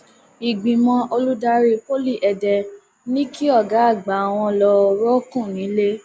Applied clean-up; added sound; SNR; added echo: none; none; none; none.